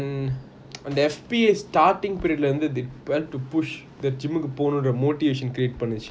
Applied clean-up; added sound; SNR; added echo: none; none; none; none.